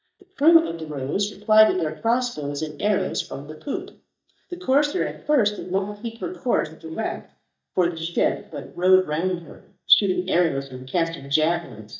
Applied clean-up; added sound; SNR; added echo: neural mask model DeepFilterNet 3.